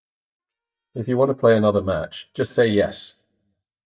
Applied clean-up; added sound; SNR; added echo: neural mask model DeepFilterNet 3.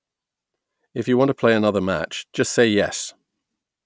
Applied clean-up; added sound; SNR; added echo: none; none; none; none.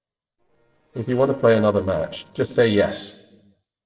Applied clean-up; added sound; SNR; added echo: neural separator model SepFormer DNS4.